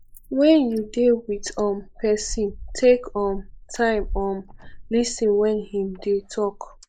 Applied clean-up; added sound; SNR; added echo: neural mask model Resemble Enhance denoiser.